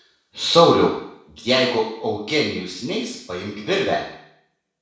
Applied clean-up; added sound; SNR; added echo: none; none; none; reverberation time 0.6 s.